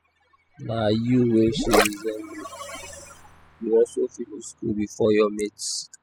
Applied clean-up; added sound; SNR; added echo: classical method spectral subtraction.